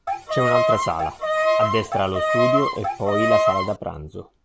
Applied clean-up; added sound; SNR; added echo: none; Bowed string instrument; -4 dB; none.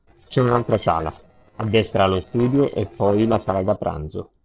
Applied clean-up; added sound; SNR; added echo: neural separator model SepFormer DNS4.